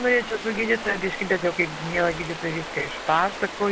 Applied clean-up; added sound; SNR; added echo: none; Stream; 9 dB; none.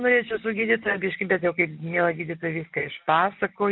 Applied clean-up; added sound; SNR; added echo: none; none; none; none.